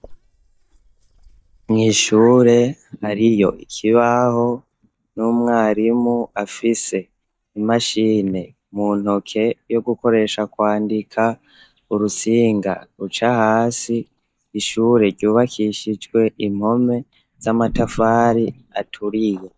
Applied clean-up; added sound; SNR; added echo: neural mask model DeepFilterNet 3.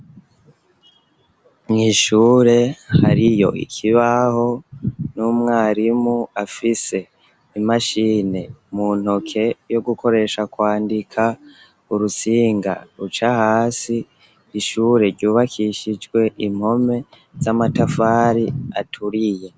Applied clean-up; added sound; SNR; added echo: none; none; none; none.